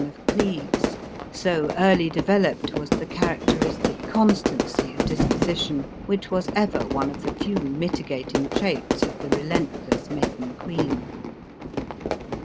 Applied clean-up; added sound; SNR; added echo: none; Fire / Fireworks; 0 dB; none.